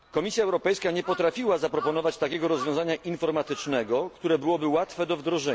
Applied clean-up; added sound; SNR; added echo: none; Crow; 18 dB; none.